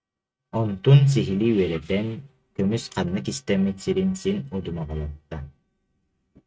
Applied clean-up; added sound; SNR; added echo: neural mask model RNNoise.